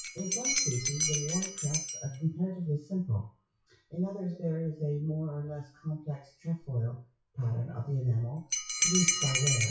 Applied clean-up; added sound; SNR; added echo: classical method WPE with log-MMSE.